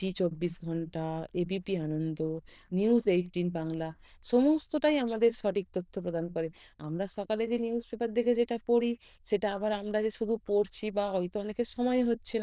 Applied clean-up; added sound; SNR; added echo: neural diffusion model UNIVERSE++.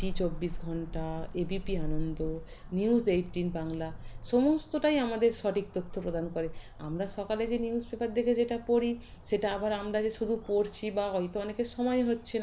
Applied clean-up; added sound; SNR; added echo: none; Cricket / Motor vehicle (road); 9 dB; none.